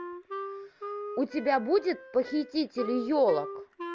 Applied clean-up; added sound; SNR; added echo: none; Wind instrument, woodwind instrument; 10 dB; none.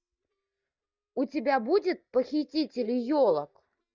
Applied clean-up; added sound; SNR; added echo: neural mask model DeepFilterNet 3.